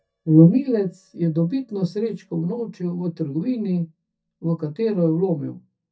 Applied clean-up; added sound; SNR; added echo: neural mask model DeepFilterNet 3.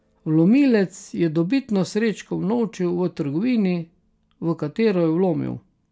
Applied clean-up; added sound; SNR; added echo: none; none; none; none.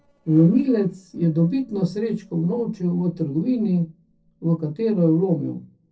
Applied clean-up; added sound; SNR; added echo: neural separator model SepFormer DNS4.